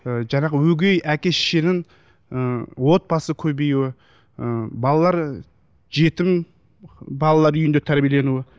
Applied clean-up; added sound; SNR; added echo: none; none; none; none.